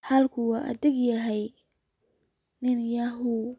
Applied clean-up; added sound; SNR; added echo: none; none; none; none.